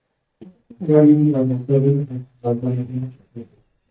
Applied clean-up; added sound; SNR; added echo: neural mask model DeepFilterNet 3.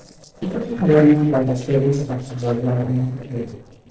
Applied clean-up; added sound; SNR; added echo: neural separator model SepFormer DNS4.